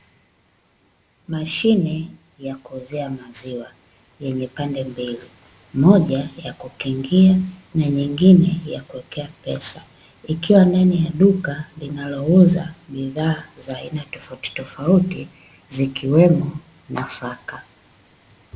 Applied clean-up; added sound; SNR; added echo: none; none; none; none.